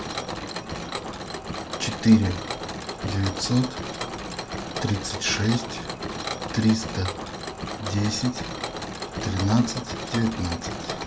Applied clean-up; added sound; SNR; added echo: none; Mechanisms; 5 dB; none.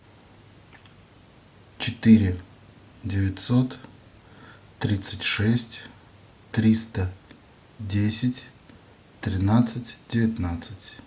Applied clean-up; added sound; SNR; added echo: none; none; none; none.